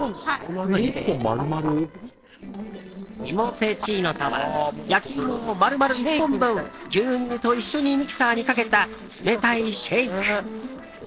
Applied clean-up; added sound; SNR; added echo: neural separator model SepFormer DNS4.